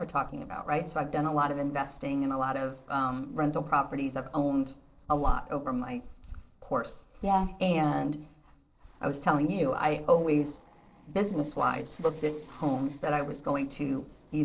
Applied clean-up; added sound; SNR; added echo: neural separator model SepFormer DNS4.